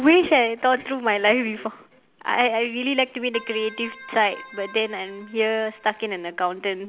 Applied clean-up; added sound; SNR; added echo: none; Keyboard (musical); 19 dB; none.